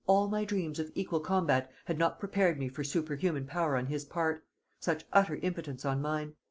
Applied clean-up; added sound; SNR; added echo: none; none; none; none.